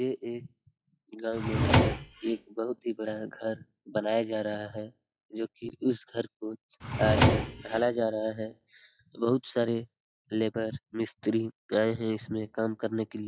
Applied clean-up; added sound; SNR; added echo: classical method log-MMSE.